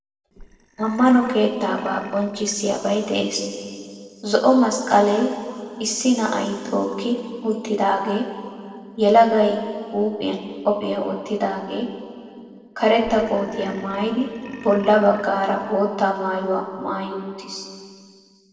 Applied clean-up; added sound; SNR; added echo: neural separator model SepFormer DNS4.